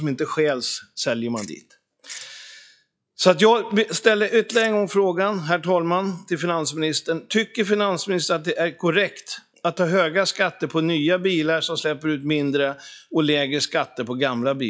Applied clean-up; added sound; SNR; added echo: classical method log-MMSE.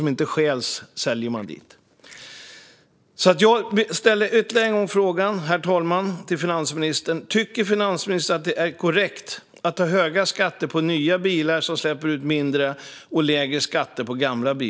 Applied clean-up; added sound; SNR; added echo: neural separator model SepFormer DNS4.